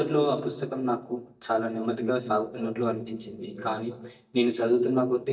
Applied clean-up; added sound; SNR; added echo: neural mask model DeepFilterNet 3.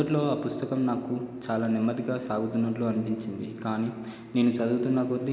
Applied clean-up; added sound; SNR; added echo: none; none; none; none.